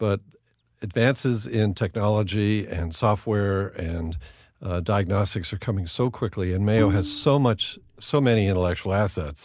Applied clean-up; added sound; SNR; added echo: none; Bowed string instrument; 7 dB; none.